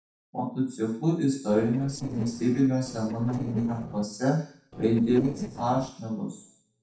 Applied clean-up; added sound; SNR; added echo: neural separator model SepFormer DNS4.